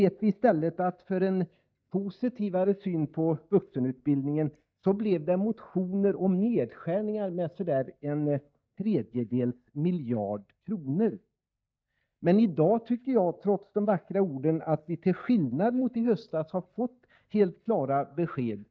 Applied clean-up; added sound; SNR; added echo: neural mask model DeepFilterNet 3.